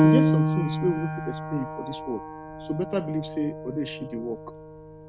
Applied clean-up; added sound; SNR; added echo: none; Piano; -4 dB; none.